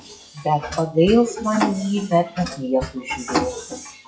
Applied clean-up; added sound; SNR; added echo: classical method WPE with log-MMSE.